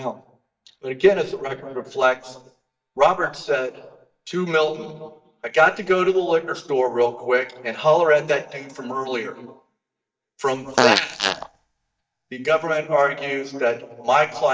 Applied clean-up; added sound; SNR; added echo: neural mask model DeepFilterNet 3.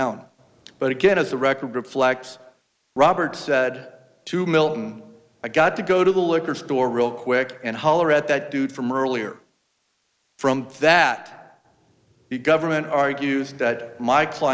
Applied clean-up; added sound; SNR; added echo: none; none; none; none.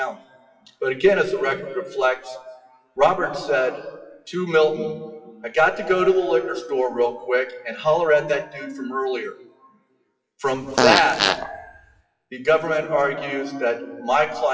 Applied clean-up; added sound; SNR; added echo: classical method WPE with log-MMSE.